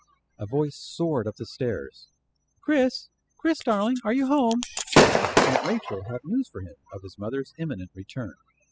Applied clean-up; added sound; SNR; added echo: classical method spectral subtraction.